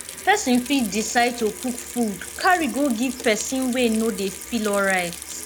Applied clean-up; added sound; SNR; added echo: none; Sink (filling or washing) / Water tap, faucet; 13 dB; none.